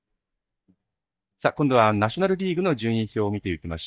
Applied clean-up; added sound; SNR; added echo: neural mask model DeepFilterNet 3.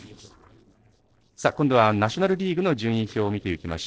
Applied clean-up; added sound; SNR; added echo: neural separator model SepFormer DNS4.